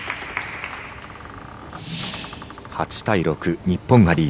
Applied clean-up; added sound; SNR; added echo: none; none; none; none.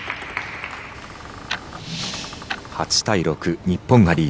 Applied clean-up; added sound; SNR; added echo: none; Tick-tock; 14 dB; none.